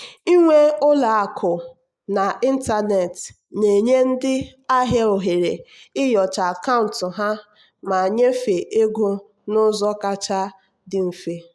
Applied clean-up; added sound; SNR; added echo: neural mask model Resemble Enhance denoiser.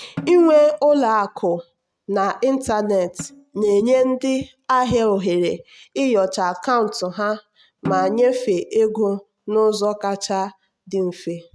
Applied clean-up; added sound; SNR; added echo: neural mask model RNNoise.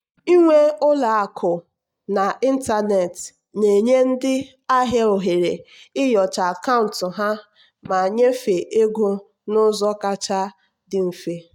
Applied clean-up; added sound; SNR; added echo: neural mask model DeepFilterNet 3.